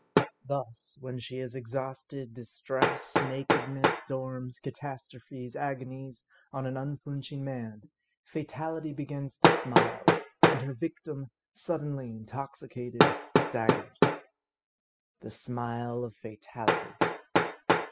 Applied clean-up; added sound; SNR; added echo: classical method spectral subtraction.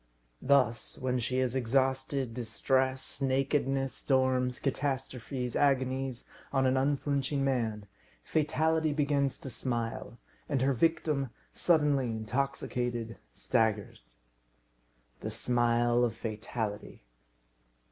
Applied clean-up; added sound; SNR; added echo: none; none; none; none.